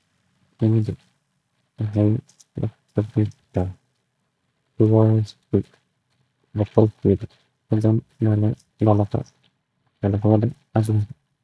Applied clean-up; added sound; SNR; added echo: neural mask model DeepFilterNet 3.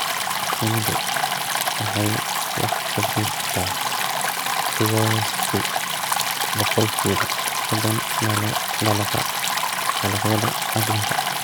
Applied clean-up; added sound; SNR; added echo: none; Stream; -4 dB; none.